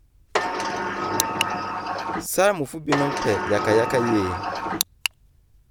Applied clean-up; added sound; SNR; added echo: none; Sliding door; 2 dB; none.